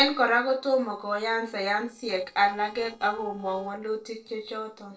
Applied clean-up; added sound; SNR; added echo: neural separator model SepFormer DNS4.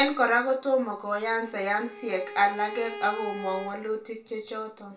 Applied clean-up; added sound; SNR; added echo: none; Bowed string instrument; 15 dB; reverberation time 0.3 s.